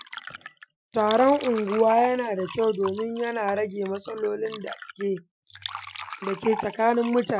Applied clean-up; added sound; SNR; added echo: classical method Wiener filter.